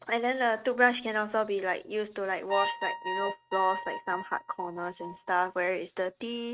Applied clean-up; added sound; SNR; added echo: neural mask model RNNoise.